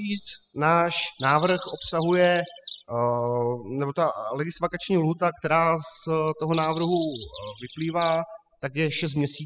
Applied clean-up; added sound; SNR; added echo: classical method spectral subtraction.